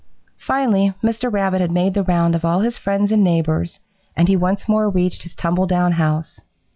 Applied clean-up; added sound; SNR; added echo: none; none; none; none.